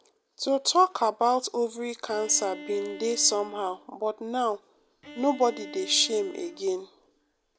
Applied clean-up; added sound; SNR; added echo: none; Bowed string instrument; 17 dB; none.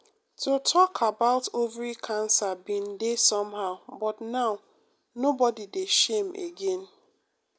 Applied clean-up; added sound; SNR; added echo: none; none; none; none.